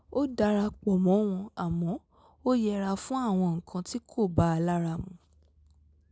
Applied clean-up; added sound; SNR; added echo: none; none; none; none.